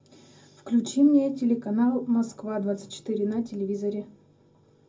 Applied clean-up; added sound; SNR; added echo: none; none; none; reverberation time 0.4 s.